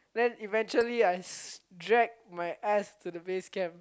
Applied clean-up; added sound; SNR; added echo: neural mask model Resemble Enhance denoiser.